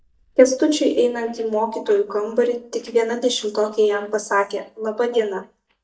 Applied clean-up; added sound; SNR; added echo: neural mask model DeepFilterNet 3.